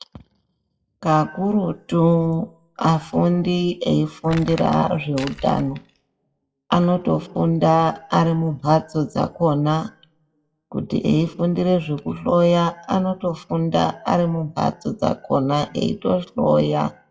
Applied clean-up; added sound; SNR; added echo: classical method WPE with log-MMSE.